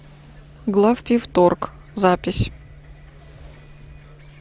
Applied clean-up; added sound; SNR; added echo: none; none; none; none.